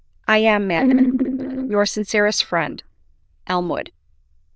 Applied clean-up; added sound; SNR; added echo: neural diffusion model UNIVERSE++.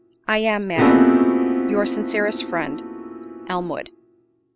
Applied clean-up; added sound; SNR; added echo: none; Piano; -4 dB; none.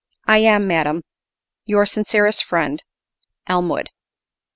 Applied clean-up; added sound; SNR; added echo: none; none; none; none.